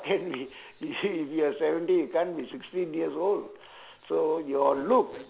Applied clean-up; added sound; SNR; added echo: none; none; none; none.